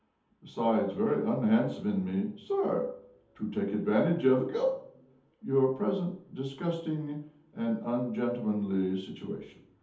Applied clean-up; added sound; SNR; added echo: none; none; none; reverberation time 0.6 s.